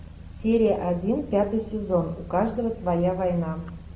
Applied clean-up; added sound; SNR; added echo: none; none; none; none.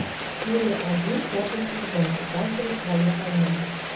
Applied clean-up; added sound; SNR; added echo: none; Rain; 6 dB; reverberation time 0.3 s.